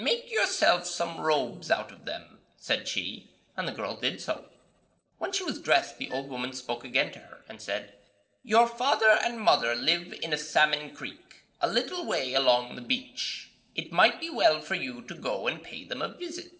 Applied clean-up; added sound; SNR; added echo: neural separator model SepFormer DNS4.